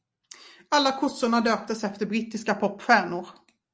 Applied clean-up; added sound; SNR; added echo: none; none; none; none.